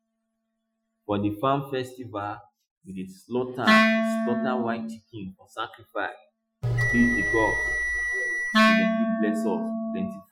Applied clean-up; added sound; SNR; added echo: classical method Wiener filter.